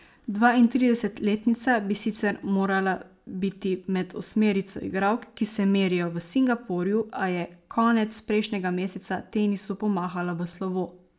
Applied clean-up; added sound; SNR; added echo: none; none; none; none.